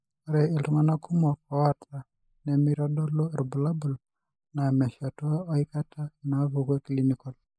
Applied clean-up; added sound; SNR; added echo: neural mask model Resemble Enhance denoiser.